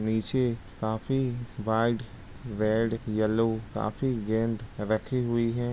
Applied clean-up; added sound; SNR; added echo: none; none; none; none.